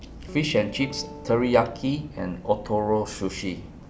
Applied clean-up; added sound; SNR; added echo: none; Guitar; 17 dB; none.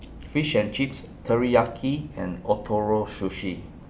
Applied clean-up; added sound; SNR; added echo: none; none; none; none.